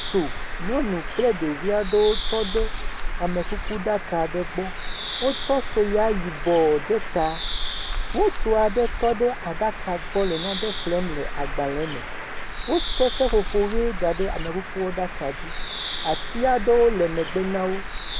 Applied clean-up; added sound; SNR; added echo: none; Bird; 3 dB; none.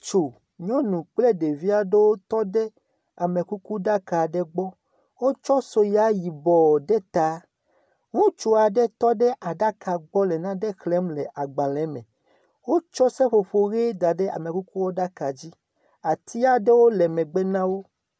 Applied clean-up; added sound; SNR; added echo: none; none; none; none.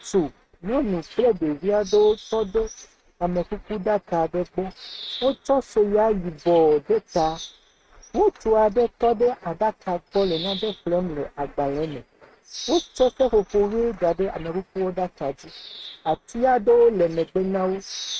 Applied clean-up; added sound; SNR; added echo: neural mask model RNNoise.